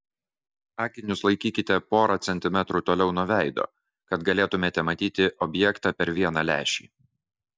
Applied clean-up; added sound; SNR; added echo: none; none; none; none.